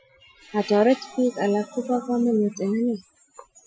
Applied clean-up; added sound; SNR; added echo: classical method Wiener filter.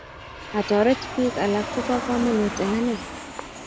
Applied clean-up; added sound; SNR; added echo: none; Aircraft; 8 dB; none.